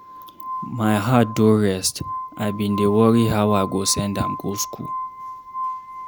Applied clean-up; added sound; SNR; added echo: none; Glass; 11 dB; none.